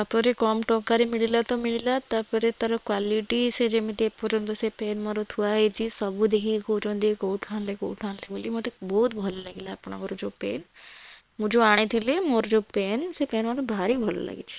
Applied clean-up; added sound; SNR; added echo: neural separator model SepFormer WHAM!.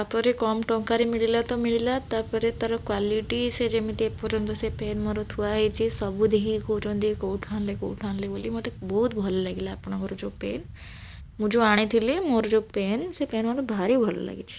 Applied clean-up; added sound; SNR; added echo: none; Fixed-wing aircraft, airplane; 14 dB; none.